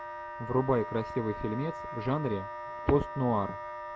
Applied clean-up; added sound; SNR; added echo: none; Wind instrument, woodwind instrument; 8 dB; none.